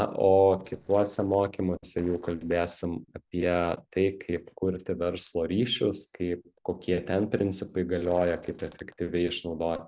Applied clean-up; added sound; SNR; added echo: neural separator model SepFormer DNS4.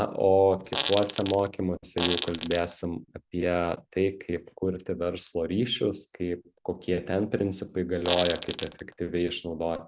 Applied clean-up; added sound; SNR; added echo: none; Fart; 6 dB; none.